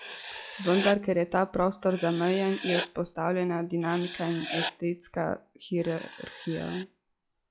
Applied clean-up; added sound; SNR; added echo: classical method log-MMSE.